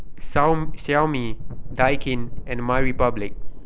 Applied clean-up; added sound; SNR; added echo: none; Thunder / Wind / Bird vocalization, bird call, bird song; -1 dB; none.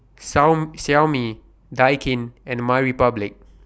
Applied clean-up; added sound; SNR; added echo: none; none; none; none.